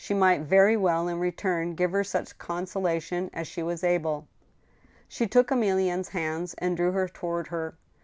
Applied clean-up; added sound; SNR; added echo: none; none; none; none.